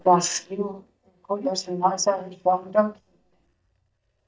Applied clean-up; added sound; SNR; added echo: neural mask model DeepFilterNet 3.